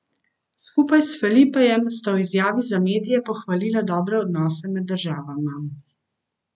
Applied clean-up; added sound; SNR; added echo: none; none; none; none.